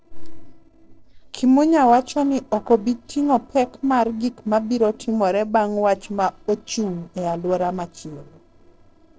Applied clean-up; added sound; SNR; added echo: neural separator model SepFormer DNS4.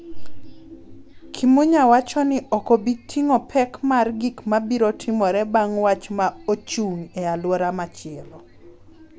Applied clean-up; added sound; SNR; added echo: none; none; none; none.